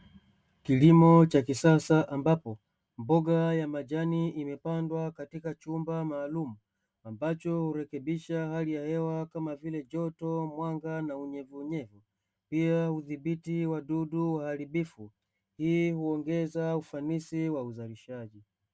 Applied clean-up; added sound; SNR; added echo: none; none; none; none.